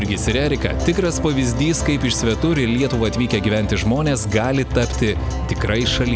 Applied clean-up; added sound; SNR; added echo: none; Acoustic guitar; 18 dB; none.